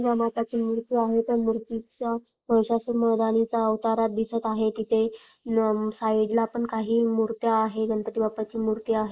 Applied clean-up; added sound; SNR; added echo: neural mask model Resemble Enhance denoiser.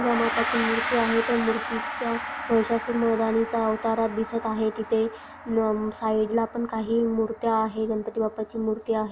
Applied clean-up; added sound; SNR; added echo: none; Gong; 8 dB; none.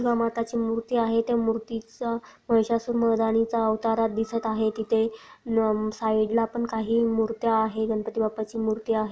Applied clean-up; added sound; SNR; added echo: none; none; none; none.